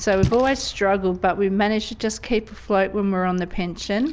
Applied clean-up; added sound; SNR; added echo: none; Splash, splatter; 13 dB; none.